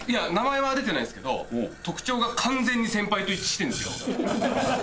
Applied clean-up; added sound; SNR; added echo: none; Boiling; 14 dB; none.